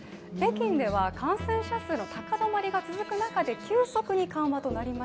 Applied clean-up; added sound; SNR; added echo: none; Trumpet; 16 dB; none.